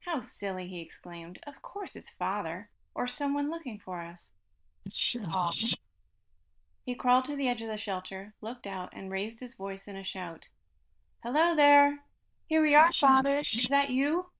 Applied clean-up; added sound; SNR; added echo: neural diffusion model UNIVERSE++.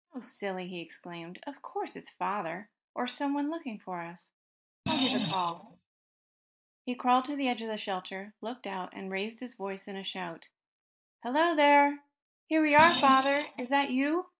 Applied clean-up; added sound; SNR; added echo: neural mask model DeepFilterNet 3.